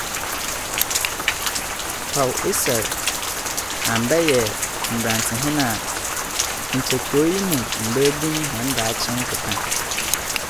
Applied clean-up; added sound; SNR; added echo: none; Rain; 0 dB; none.